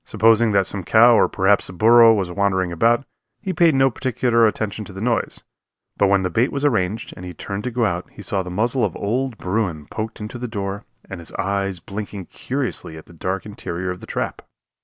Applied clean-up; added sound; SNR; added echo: none; none; none; none.